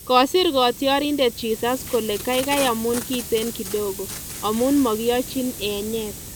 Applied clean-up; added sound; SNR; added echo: none; Packing tape, duct tape + Hiss; 12 dB; none.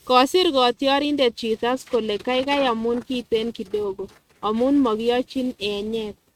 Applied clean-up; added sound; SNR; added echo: neural mask model RNNoise.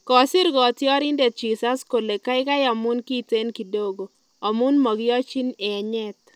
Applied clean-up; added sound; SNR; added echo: none; none; none; none.